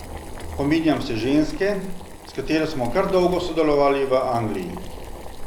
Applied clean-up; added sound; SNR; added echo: none; Boiling; 10 dB; none.